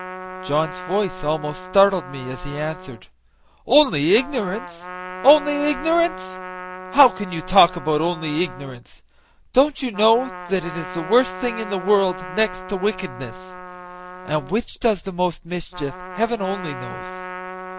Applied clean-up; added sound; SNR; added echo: none; Trumpet; 13 dB; none.